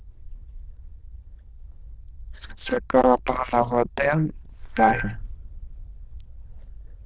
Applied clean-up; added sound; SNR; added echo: neural diffusion model UNIVERSE++.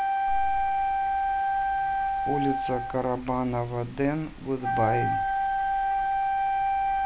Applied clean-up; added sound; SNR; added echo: none; Wind instrument, woodwind instrument; -4 dB; none.